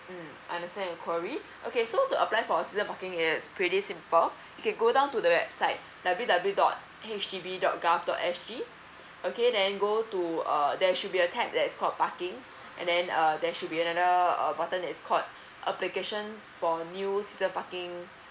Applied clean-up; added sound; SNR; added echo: none; none; none; none.